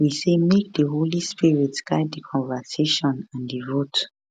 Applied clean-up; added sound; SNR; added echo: none; none; none; none.